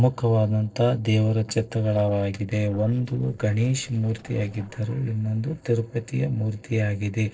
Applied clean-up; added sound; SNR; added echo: neural separator model SepFormer DNS4.